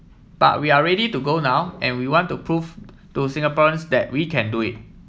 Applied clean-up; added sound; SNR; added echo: none; none; none; none.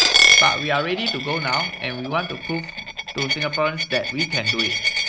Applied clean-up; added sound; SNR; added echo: none; Coin (dropping); -4 dB; none.